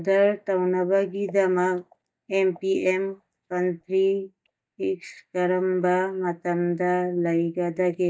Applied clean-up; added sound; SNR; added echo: neural mask model DeepFilterNet 3.